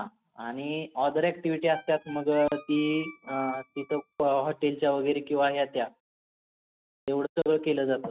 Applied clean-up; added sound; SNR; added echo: neural mask model RNNoise.